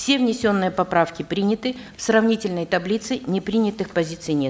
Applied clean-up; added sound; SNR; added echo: none; none; none; none.